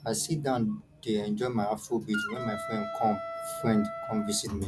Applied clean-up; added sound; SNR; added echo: none; Wind instrument, woodwind instrument; 7 dB; none.